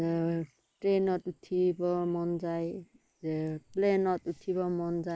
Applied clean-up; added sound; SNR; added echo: neural mask model Resemble Enhance denoiser.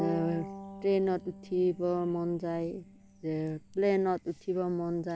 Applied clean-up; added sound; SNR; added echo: none; Bowed string instrument; 14 dB; none.